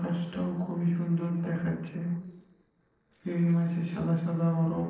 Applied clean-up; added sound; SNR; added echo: neural separator model SepFormer DNS4.